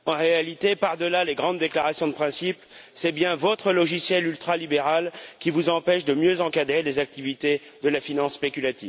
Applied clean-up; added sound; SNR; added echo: none; none; none; none.